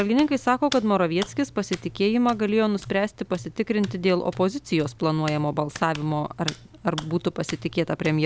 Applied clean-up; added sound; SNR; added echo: none; Hands; 16 dB; none.